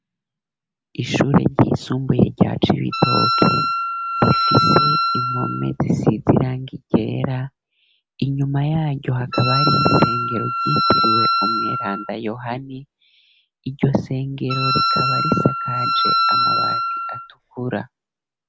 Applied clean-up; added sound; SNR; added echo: none; Wind instrument, woodwind instrument; -1 dB; none.